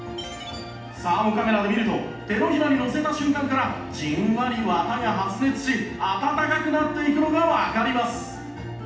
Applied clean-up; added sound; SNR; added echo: none; none; none; reverberation time 0.8 s.